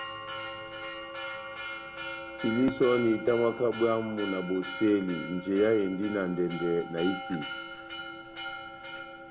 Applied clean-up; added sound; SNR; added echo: none; Church bell; 9 dB; none.